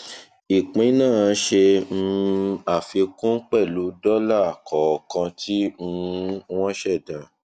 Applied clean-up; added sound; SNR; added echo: none; none; none; none.